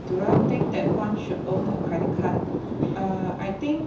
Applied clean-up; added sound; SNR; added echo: none; Thunder; -3 dB; reverberation time 0.7 s.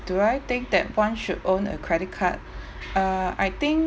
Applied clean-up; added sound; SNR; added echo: none; none; none; none.